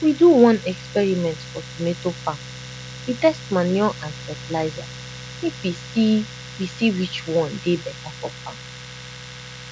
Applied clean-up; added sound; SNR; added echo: none; Domestic sounds, home sounds; 13 dB; none.